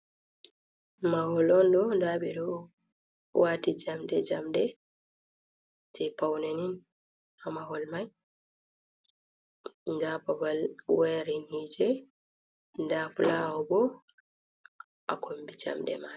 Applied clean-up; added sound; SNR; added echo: none; none; none; none.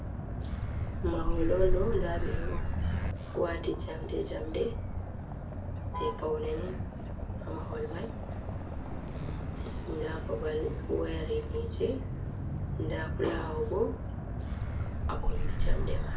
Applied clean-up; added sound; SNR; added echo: none; Motor vehicle (road); -4 dB; reverberation time 0.3 s.